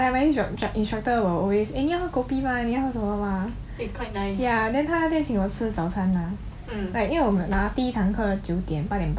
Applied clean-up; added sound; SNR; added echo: none; none; none; none.